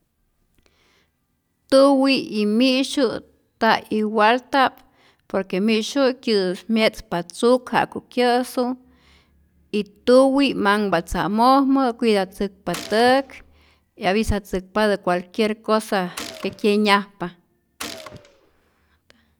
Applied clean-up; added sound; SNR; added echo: none; Gunshot, gunfire; 18 dB; none.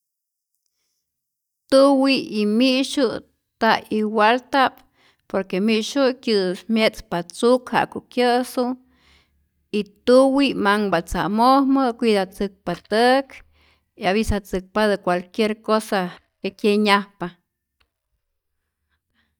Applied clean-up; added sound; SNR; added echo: neural mask model DeepFilterNet 3.